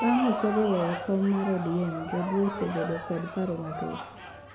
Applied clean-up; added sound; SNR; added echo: none; Crowd; 7 dB; none.